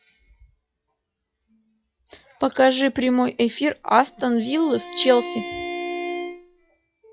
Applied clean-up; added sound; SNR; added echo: classical method log-MMSE.